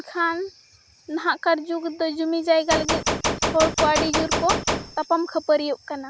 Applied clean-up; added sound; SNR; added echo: none; Gunshot, gunfire; 0 dB; none.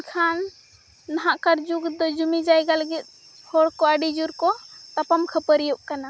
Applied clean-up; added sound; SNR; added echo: none; none; none; none.